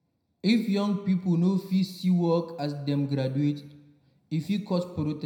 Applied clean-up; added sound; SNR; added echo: none; none; none; reverberation time 0.6 s.